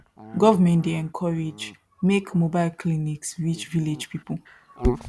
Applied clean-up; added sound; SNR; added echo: none; Dog; 10 dB; none.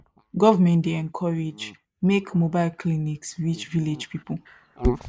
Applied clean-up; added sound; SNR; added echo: neural mask model Resemble Enhance denoiser.